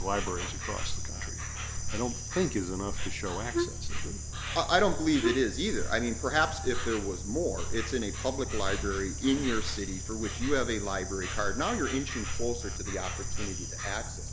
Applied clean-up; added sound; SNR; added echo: none; Wind instrument, woodwind instrument + Insect; 2 dB; none.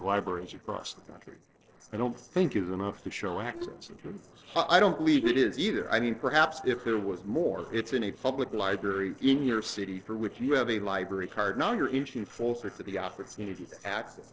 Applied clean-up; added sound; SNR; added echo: neural separator model SepFormer DNS4.